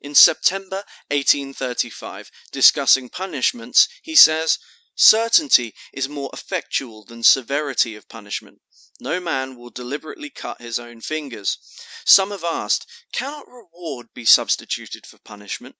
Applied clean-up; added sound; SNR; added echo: none; none; none; none.